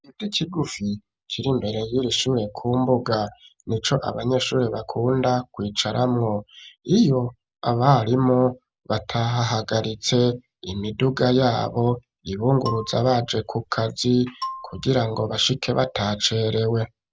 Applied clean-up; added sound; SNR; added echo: none; Marimba, xylophone; 15 dB; none.